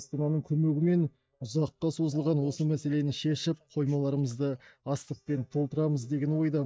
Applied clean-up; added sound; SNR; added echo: neural mask model DeepFilterNet 3.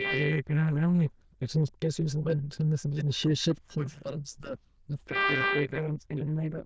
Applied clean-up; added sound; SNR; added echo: neural diffusion model UNIVERSE++.